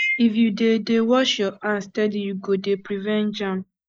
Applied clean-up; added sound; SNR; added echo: neural mask model Resemble Enhance denoiser.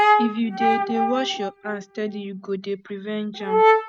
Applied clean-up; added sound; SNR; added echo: neural mask model RNNoise.